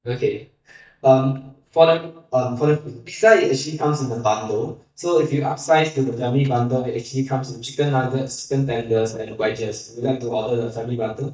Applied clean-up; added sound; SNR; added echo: neural mask model DeepFilterNet 3.